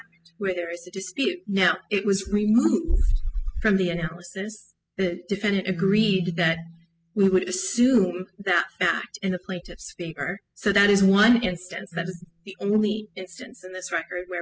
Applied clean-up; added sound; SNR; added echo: classical method spectral subtraction.